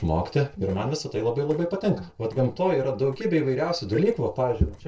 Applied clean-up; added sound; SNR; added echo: neural separator model SepFormer DNS4.